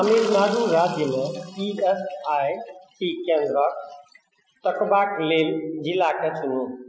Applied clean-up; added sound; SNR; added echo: classical method Wiener filter.